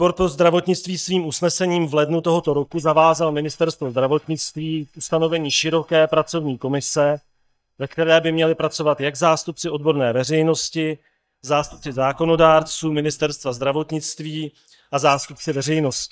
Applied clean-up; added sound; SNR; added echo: neural mask model DeepFilterNet 3.